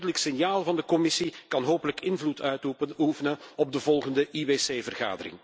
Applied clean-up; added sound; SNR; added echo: none; none; none; none.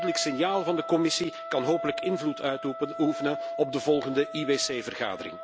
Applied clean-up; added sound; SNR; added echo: none; Wind instrument, woodwind instrument; 8 dB; none.